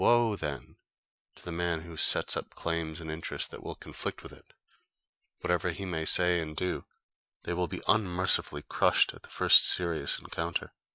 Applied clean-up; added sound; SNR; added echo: none; none; none; none.